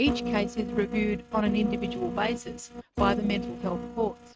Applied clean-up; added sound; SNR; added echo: neural mask model RNNoise.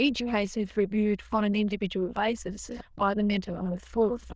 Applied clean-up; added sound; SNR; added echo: neural diffusion model UNIVERSE++.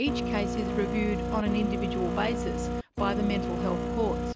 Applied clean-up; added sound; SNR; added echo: none; Printer; -1 dB; none.